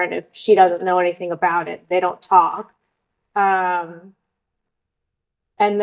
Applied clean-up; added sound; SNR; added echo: neural mask model DeepFilterNet 3.